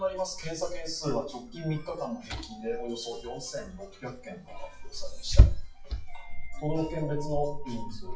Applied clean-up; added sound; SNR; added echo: classical method WPE with log-MMSE.